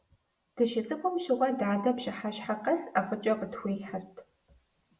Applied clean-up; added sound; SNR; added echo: none; none; none; none.